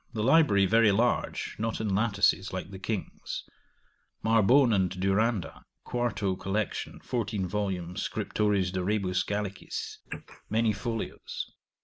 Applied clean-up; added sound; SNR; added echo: neural mask model Resemble Enhance denoiser.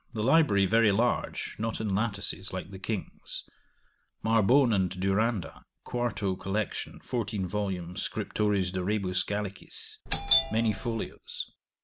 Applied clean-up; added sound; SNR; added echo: none; Doorbell; -3 dB; none.